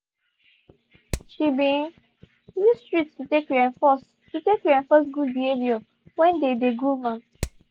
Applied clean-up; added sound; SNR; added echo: none; Hammer; 8 dB; none.